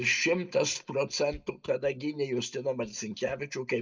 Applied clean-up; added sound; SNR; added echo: neural mask model DeepFilterNet 3.